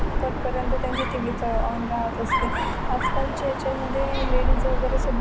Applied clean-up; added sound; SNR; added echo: none; Dog; -5 dB; none.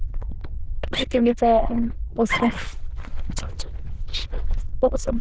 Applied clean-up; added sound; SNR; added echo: neural diffusion model UNIVERSE++.